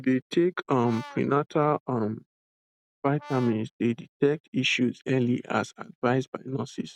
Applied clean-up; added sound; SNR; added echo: none; Brass instrument; 19 dB; none.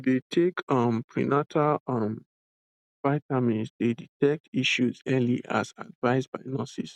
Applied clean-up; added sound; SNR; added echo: none; none; none; none.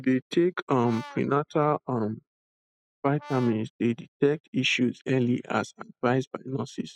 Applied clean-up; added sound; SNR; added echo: classical method spectral subtraction.